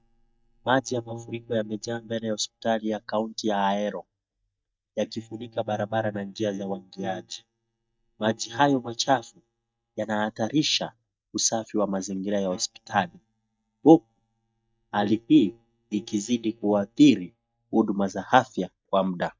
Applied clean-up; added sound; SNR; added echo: neural mask model DeepFilterNet 3.